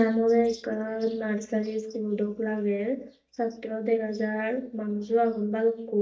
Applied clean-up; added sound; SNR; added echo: neural mask model DeepFilterNet 3.